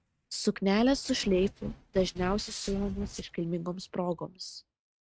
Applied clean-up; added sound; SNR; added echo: neural mask model RNNoise.